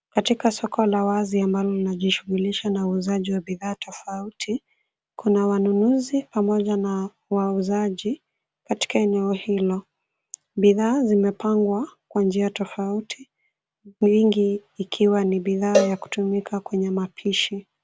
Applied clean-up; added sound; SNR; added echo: none; Cowbell; 5 dB; none.